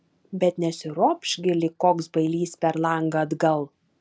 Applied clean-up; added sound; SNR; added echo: none; none; none; none.